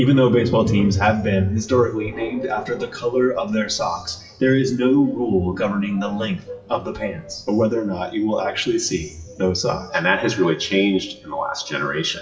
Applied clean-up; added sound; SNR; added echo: classical method WPE with log-MMSE.